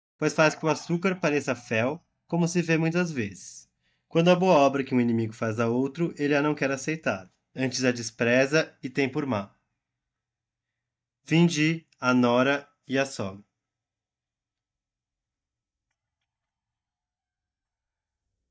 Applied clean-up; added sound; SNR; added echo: neural mask model DeepFilterNet 3.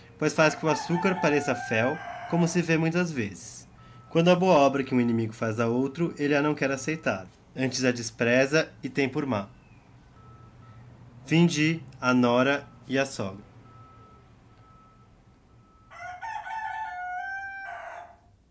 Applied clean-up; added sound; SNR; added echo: none; Chicken, rooster; 14 dB; none.